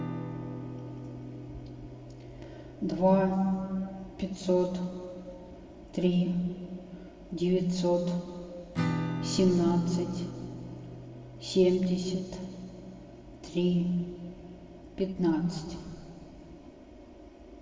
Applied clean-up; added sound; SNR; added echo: none; Acoustic guitar / Strum; 11 dB; reverberation time 1.9 s.